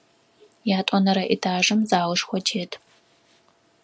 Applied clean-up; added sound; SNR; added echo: none; none; none; none.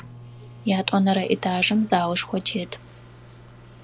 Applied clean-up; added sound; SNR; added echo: none; Microwave oven; 19 dB; none.